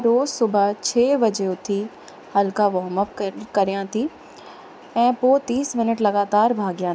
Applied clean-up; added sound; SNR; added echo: none; none; none; none.